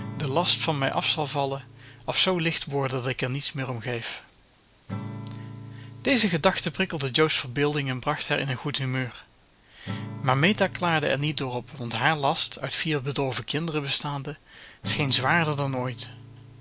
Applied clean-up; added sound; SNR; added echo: none; Acoustic guitar / Strum; 14 dB; none.